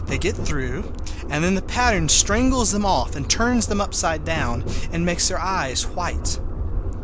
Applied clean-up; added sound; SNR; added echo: none; Subway, metro, underground; 3 dB; none.